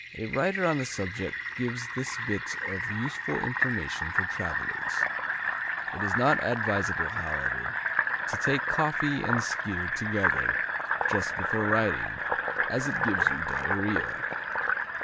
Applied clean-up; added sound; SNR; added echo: none; Fill (with liquid); -2 dB; none.